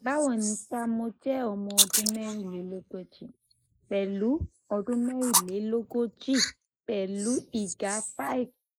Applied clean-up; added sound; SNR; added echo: neural mask model Resemble Enhance denoiser.